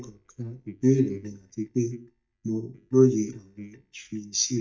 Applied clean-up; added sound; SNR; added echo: neural mask model DeepFilterNet 3.